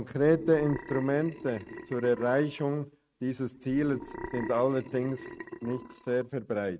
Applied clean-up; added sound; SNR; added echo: neural mask model RNNoise.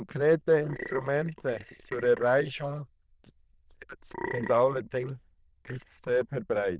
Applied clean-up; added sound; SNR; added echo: neural diffusion model UNIVERSE++.